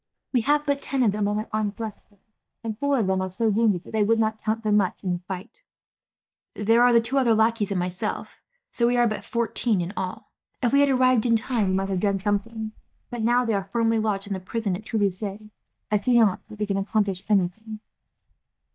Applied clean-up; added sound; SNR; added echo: neural mask model DeepFilterNet 3.